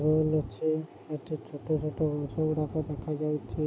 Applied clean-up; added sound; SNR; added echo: none; none; none; none.